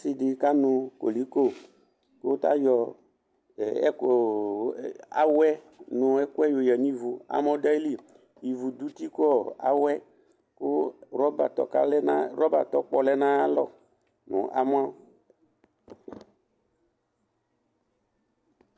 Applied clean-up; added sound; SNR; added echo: none; none; none; none.